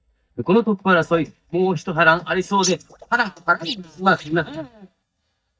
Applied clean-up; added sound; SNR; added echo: neural mask model DeepFilterNet 3.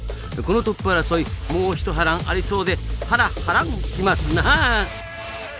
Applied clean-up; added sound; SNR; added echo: none; none; none; none.